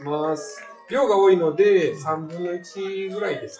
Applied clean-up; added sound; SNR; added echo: classical method WPE with log-MMSE.